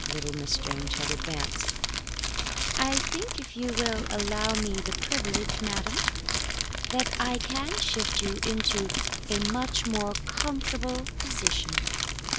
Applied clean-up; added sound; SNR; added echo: none; Crumpling, crinkling; -3 dB; none.